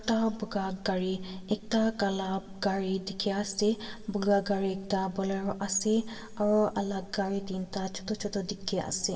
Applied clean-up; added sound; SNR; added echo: none; none; none; reverberation time 1.6 s.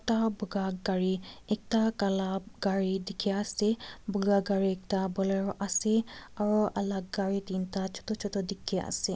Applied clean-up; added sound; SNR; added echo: none; none; none; none.